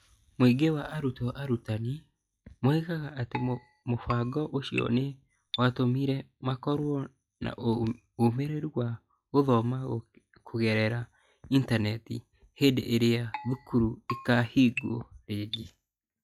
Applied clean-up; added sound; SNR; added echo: classical method log-MMSE.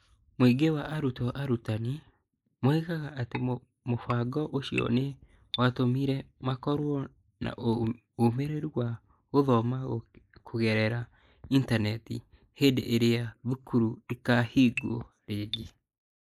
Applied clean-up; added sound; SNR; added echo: neural mask model Resemble Enhance denoiser.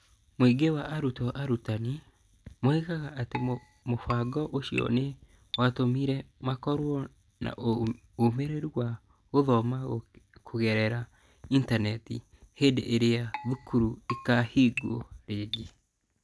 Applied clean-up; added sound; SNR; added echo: none; Keyboard (musical); 12 dB; none.